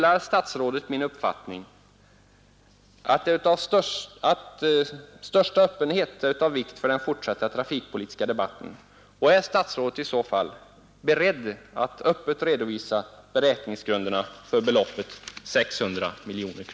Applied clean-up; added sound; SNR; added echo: none; none; none; none.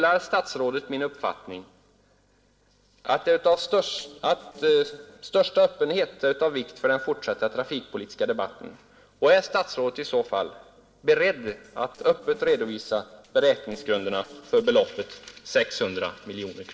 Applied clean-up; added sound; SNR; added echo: neural separator model SepFormer DNS4.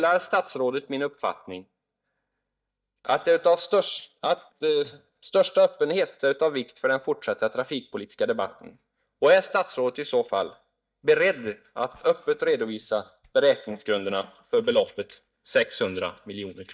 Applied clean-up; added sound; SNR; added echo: neural mask model DeepFilterNet 3.